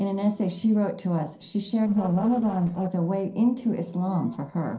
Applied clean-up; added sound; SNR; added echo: neural separator model SepFormer DNS4.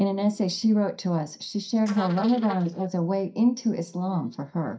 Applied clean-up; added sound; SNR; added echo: neural mask model DeepFilterNet 3.